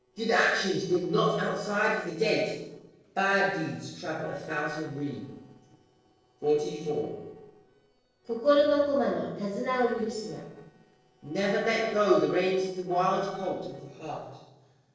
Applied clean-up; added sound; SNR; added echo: neural separator model SepFormer DNS4.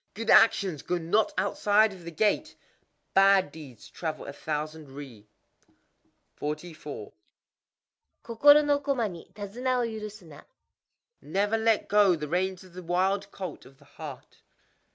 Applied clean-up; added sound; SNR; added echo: none; none; none; none.